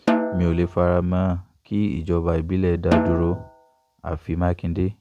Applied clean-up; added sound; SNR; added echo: none; Snare drum; 5 dB; none.